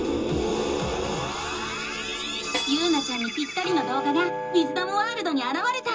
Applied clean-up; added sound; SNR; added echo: none; Snare drum; 12 dB; reverberation time 0.2 s.